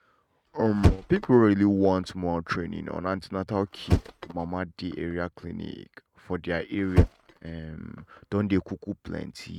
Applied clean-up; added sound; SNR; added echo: neural mask model RNNoise.